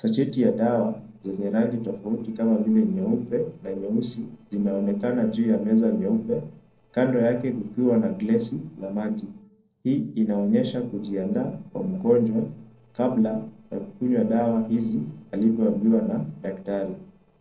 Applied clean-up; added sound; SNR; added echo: neural separator model SepFormer DNS4.